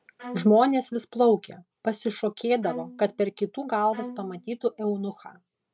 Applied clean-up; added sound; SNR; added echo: none; Bowed string instrument; 16 dB; none.